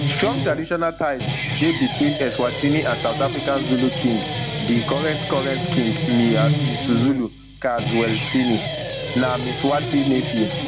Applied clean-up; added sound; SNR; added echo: none; Guitar; 3 dB; none.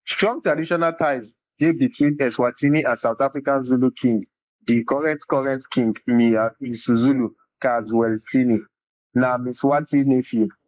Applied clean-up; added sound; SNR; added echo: neural mask model Resemble Enhance denoiser.